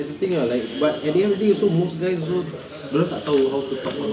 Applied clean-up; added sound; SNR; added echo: none; none; none; none.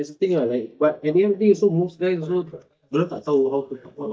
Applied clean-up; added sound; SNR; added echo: neural mask model DeepFilterNet 3.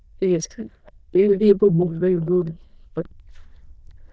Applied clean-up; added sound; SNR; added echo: neural diffusion model UNIVERSE++.